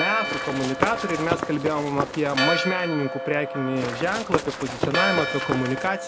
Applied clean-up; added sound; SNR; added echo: none; Run + Church bell; 2 dB; none.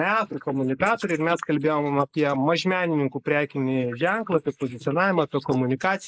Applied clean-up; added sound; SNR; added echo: neural mask model Resemble Enhance denoiser.